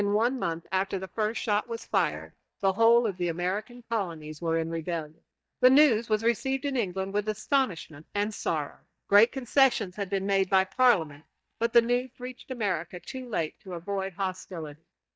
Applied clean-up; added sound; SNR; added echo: neural mask model DeepFilterNet 3.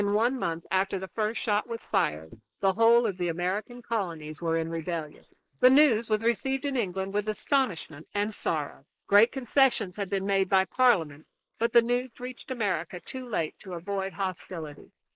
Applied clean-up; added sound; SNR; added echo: neural mask model Resemble Enhance denoiser.